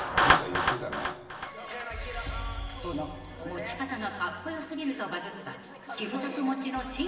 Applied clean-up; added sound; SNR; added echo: none; Clapping; -1 dB; reverberation time 2.4 s.